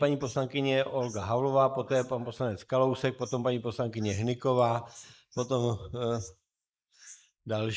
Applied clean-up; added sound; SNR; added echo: neural mask model Resemble Enhance denoiser.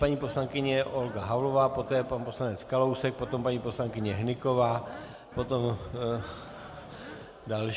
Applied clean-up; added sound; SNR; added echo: none; Bird / Fowl; 16 dB; none.